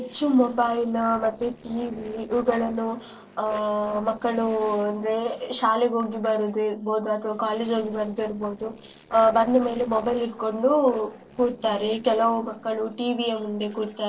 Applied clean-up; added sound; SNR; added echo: neural separator model SepFormer DNS4.